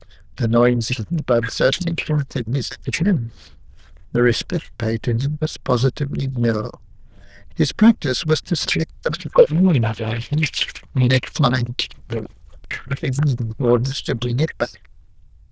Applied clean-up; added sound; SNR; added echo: neural diffusion model UNIVERSE++.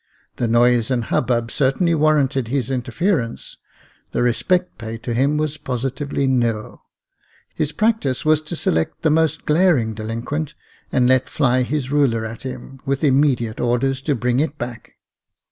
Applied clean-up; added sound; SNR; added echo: none; none; none; none.